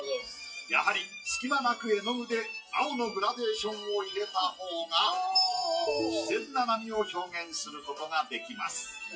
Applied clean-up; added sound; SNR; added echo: classical method WPE with log-MMSE.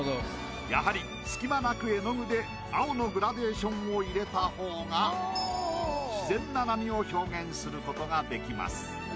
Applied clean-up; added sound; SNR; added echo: none; none; none; none.